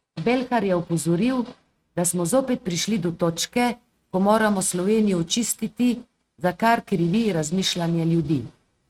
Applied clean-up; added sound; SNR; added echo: neural mask model RNNoise.